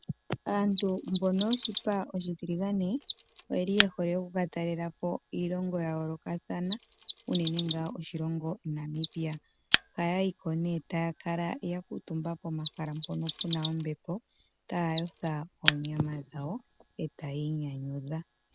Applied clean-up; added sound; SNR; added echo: none; Mechanisms; 4 dB; none.